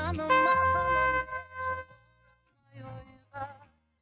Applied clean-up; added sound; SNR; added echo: neural mask model RNNoise.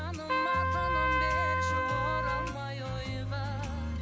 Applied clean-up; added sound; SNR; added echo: none; Trumpet; -2 dB; none.